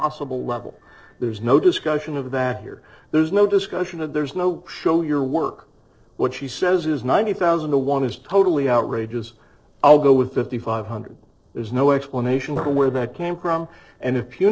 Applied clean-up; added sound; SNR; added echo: neural separator model SepFormer DNS4.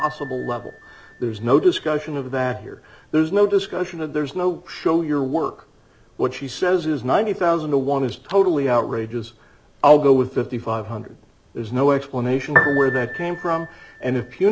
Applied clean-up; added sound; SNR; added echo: none; Piano; 12 dB; none.